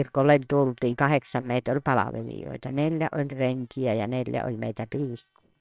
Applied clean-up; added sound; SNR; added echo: neural separator model SepFormer WHAMR!.